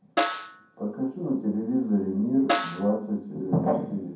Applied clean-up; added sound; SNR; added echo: none; Snare drum; 5 dB; reverberation time 0.6 s.